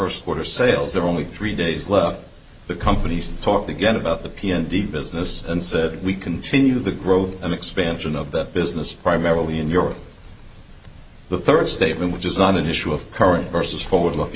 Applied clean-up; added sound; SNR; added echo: none; none; none; none.